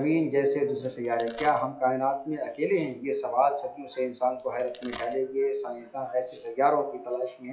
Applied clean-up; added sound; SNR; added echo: classical method WPE with log-MMSE.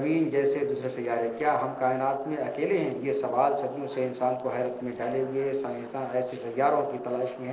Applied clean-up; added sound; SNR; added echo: neural separator model SepFormer DNS4.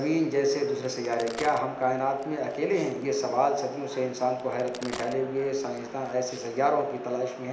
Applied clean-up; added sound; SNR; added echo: none; Crack; 18 dB; reverberation time 0.9 s.